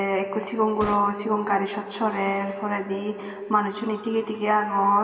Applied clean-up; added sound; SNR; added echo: none; Gunshot, gunfire; 18 dB; reverberation time 2.5 s.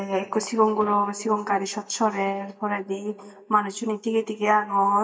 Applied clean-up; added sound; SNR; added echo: neural mask model DeepFilterNet 3.